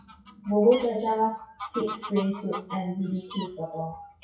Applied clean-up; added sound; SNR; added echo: classical method WPE with log-MMSE.